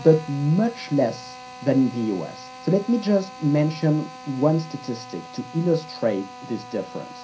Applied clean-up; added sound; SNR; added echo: none; Drill; 17 dB; reverberation time 0.3 s.